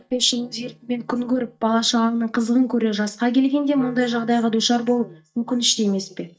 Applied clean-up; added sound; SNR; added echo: neural mask model DeepFilterNet 3.